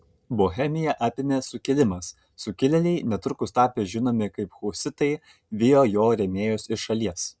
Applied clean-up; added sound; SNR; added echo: none; none; none; none.